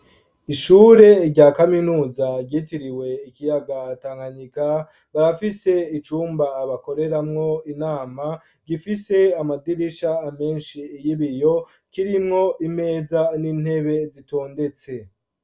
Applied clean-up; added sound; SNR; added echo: none; none; none; none.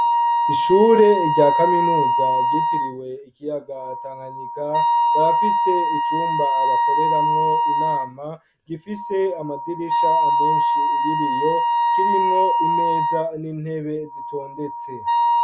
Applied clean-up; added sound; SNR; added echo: none; Wind instrument, woodwind instrument; -4 dB; none.